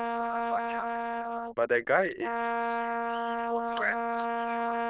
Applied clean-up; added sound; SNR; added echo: neural diffusion model UNIVERSE++.